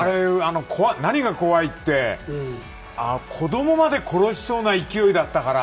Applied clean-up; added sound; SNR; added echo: none; none; none; none.